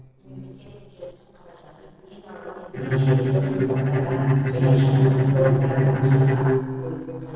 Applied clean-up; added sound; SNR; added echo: neural separator model SepFormer DNS4.